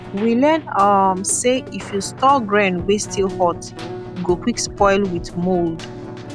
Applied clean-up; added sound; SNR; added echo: none; Keyboard (musical); 13 dB; none.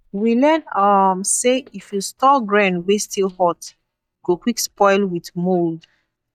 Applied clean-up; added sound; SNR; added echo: neural mask model DeepFilterNet 3.